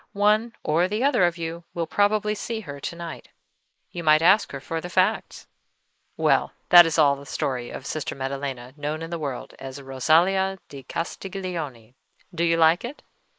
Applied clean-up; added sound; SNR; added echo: neural mask model Resemble Enhance denoiser.